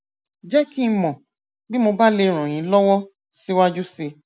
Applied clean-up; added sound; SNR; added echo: none; none; none; none.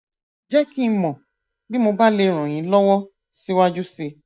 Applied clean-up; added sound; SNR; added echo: neural mask model DeepFilterNet 3.